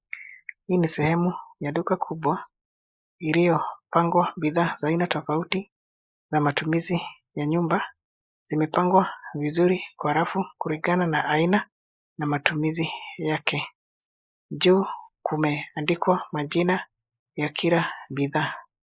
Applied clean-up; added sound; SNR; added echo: neural mask model Resemble Enhance denoiser.